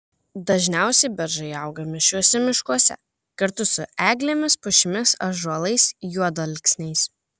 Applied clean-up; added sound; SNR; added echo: none; none; none; none.